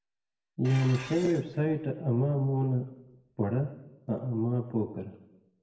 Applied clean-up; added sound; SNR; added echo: none; Dishes, pots, and pans; 19 dB; reverberation time 0.9 s.